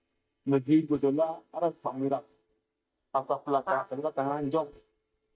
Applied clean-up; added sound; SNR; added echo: neural mask model DeepFilterNet 3.